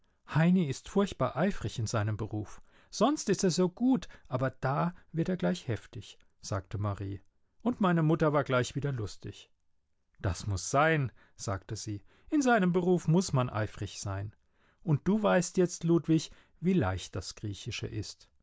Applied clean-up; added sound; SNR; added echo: none; none; none; none.